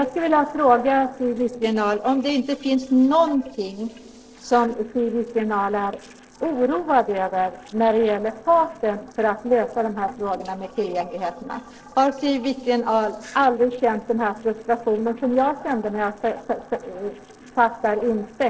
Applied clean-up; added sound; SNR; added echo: neural separator model SepFormer DNS4.